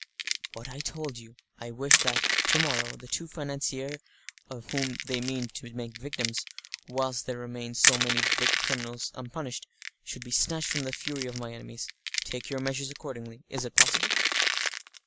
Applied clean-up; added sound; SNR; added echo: none; Crushing; -3 dB; none.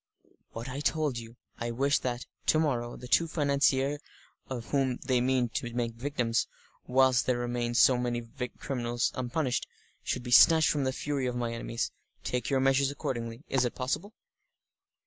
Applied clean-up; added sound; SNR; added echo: none; none; none; none.